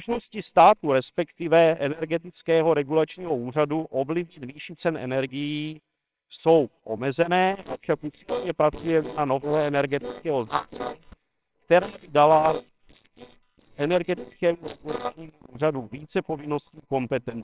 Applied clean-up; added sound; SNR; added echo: neural separator model SepFormer WHAMR!.